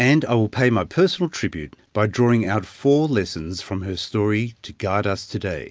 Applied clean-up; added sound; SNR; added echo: none; none; none; none.